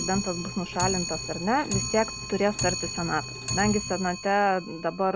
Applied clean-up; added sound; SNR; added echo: none; Clock; 6 dB; none.